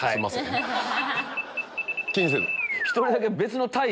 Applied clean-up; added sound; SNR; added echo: none; Alarm; 3 dB; none.